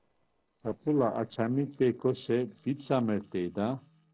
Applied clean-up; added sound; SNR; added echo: neural separator model SepFormer DNS4.